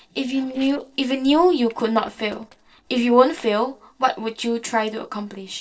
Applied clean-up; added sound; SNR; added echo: neural separator model SepFormer DNS4.